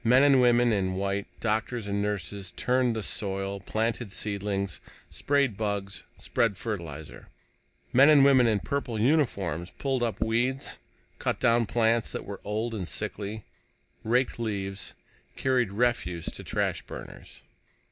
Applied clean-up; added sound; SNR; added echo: none; none; none; none.